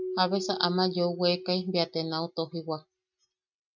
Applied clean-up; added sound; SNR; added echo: neural mask model RNNoise.